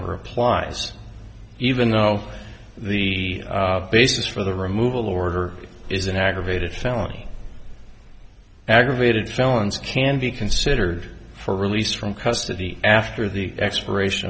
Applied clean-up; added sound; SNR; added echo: none; none; none; none.